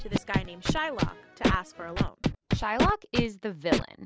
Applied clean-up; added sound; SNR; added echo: none; Scratching (performance technique); -4 dB; none.